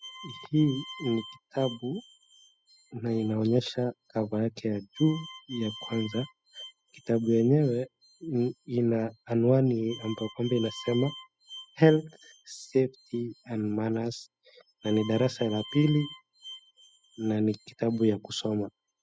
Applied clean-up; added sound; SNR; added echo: classical method spectral subtraction.